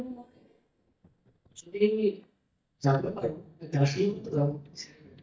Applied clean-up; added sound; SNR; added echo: neural mask model DeepFilterNet 3.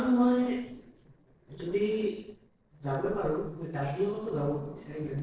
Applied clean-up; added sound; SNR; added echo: neural separator model SepFormer DNS4.